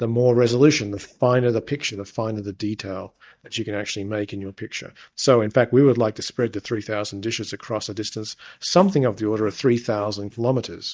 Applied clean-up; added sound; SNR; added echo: neural mask model DeepFilterNet 3.